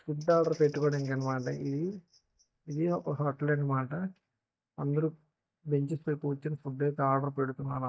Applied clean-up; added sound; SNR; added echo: neural mask model DeepFilterNet 3.